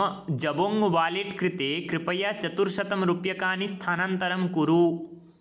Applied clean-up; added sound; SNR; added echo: none; none; none; none.